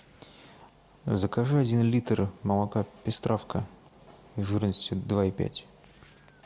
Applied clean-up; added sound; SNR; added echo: none; none; none; none.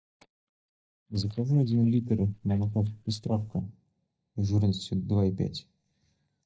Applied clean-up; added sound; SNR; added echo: neural mask model DeepFilterNet 3.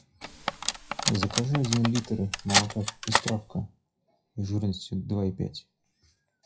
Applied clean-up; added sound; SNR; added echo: classical method WPE with log-MMSE.